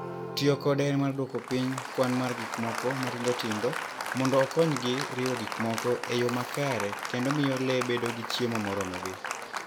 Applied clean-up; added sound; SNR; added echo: none; Applause; 6 dB; none.